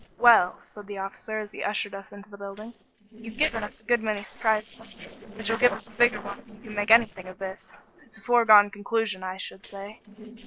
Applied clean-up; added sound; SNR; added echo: neural separator model SepFormer DNS4.